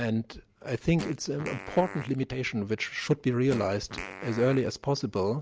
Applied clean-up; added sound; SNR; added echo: none; Fart; 14 dB; none.